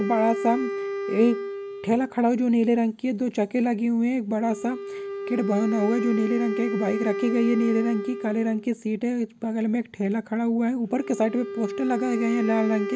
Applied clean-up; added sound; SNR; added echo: none; Wind instrument, woodwind instrument; 8 dB; none.